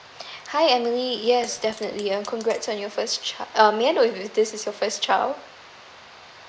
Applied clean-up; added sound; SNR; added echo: neural mask model Resemble Enhance denoiser.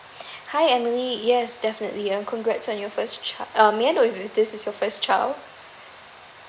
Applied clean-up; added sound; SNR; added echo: none; none; none; none.